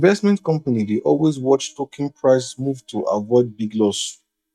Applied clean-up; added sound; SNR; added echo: neural mask model DeepFilterNet 3.